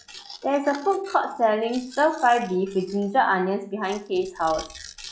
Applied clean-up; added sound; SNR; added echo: classical method log-MMSE.